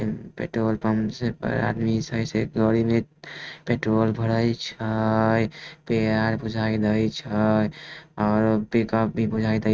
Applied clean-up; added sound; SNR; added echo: neural mask model RNNoise.